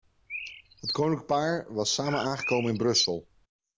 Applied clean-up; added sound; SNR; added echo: none; Bird; 7 dB; none.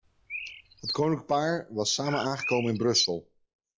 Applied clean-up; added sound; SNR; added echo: classical method log-MMSE.